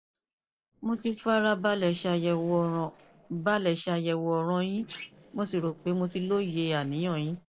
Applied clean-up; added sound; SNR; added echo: neural separator model SepFormer DNS4.